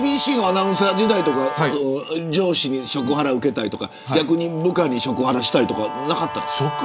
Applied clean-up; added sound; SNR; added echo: none; Guitar; 10 dB; none.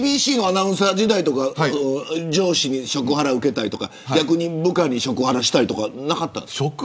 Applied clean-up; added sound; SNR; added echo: none; none; none; none.